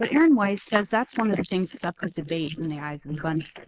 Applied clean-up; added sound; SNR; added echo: neural mask model Resemble Enhance denoiser.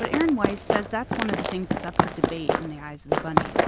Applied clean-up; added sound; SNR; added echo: none; Run; -4 dB; none.